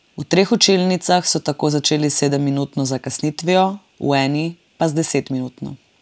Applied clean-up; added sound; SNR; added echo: none; none; none; none.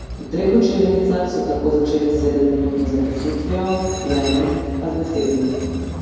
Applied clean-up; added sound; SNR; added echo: none; Train; 9 dB; reverberation time 2.2 s.